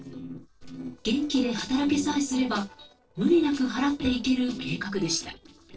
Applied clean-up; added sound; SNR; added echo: neural separator model SepFormer DNS4.